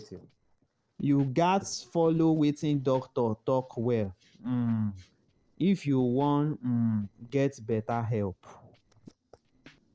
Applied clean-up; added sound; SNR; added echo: neural separator model SepFormer DNS4.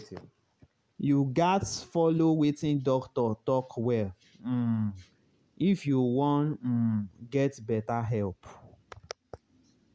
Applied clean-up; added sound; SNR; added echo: none; none; none; none.